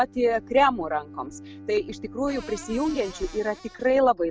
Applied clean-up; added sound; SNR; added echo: none; Cupboard open or close / Door + Bowed string instrument; 18 dB; none.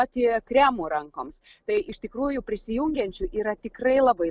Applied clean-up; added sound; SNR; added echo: none; none; none; none.